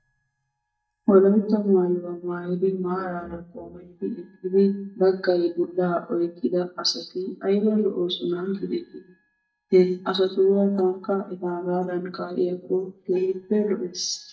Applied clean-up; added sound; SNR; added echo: neural mask model DeepFilterNet 3.